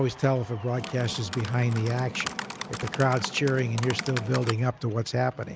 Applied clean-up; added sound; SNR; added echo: none; Typing; 9 dB; none.